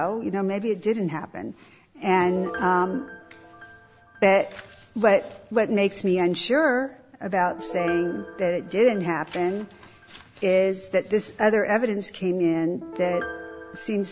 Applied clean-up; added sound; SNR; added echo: none; Piano; 17 dB; none.